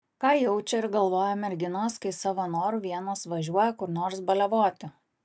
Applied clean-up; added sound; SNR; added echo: none; none; none; none.